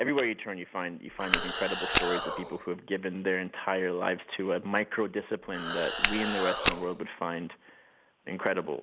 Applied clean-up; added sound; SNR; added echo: none; Walk, footsteps + Animal; -1 dB; none.